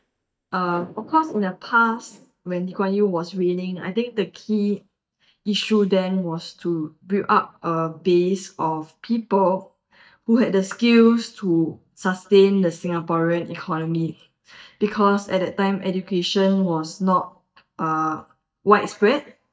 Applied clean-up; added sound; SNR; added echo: neural mask model DeepFilterNet 3.